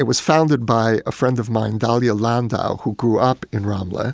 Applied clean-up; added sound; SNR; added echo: none; none; none; none.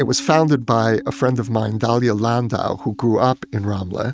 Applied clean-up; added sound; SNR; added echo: neural mask model RNNoise.